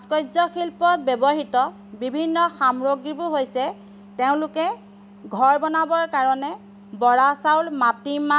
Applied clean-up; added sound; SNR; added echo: none; none; none; none.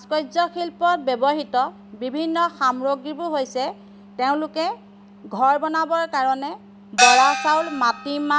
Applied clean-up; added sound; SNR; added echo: none; Gong; -1 dB; none.